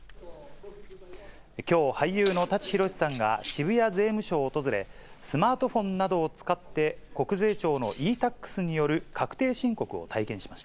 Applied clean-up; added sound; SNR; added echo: none; Keys jangling; 16 dB; none.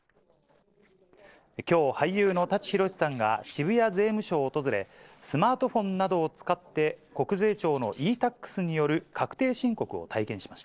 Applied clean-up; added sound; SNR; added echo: neural separator model SepFormer DNS4.